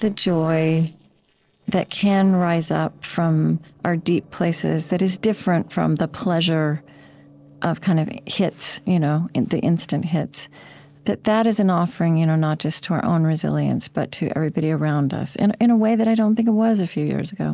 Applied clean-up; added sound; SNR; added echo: neural separator model SepFormer DNS4.